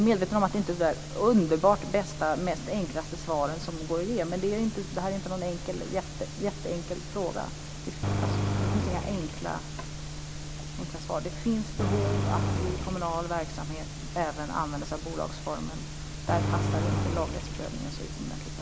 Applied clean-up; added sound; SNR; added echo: none; Engine; 1 dB; none.